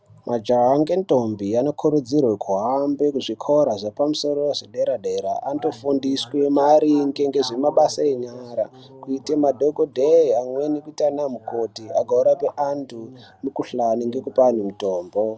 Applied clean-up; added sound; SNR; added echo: none; none; none; none.